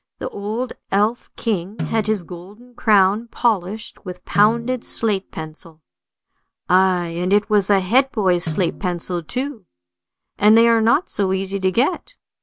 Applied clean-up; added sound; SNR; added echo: none; Snare drum; 14 dB; none.